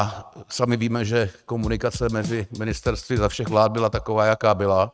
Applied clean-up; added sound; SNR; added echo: neural mask model RNNoise.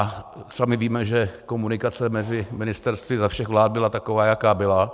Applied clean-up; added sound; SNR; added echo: none; none; none; none.